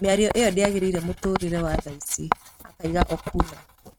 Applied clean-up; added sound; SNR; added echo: neural mask model RNNoise.